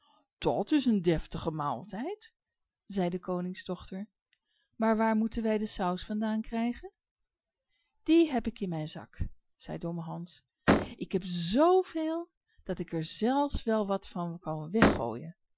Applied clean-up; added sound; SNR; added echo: classical method Wiener filter.